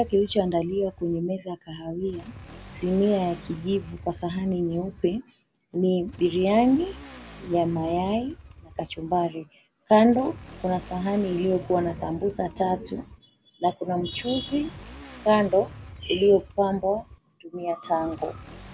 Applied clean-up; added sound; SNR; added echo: none; Motorcycle / Accelerating, revving, vroom; 19 dB; none.